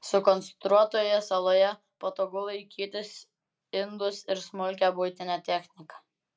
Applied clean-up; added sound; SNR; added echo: none; none; none; none.